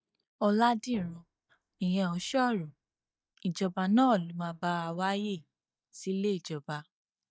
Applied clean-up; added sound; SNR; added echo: neural mask model DeepFilterNet 3.